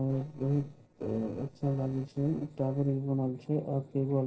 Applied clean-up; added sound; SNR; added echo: neural separator model SepFormer DNS4.